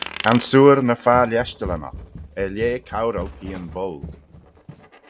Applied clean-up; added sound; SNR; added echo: none; Coin (dropping) + Run; 15 dB; none.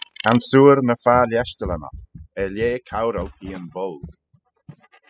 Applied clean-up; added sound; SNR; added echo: classical method spectral subtraction.